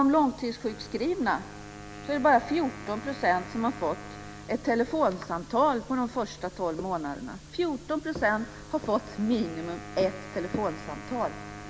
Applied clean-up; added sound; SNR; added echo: none; Wind instrument, woodwind instrument; 16 dB; none.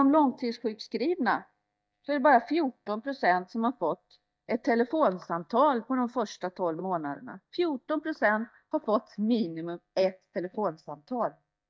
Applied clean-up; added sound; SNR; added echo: neural mask model DeepFilterNet 3.